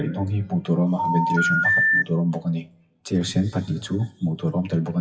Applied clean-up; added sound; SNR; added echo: classical method WPE with log-MMSE.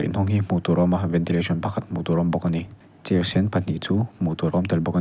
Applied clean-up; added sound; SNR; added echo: none; none; none; none.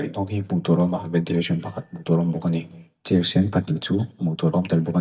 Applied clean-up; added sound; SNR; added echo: neural mask model DeepFilterNet 3.